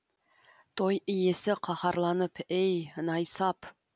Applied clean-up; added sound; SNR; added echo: none; none; none; none.